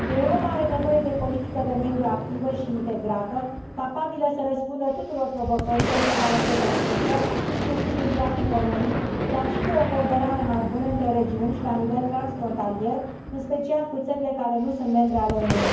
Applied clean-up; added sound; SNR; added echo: none; Boom; 3 dB; reverberation time 0.9 s.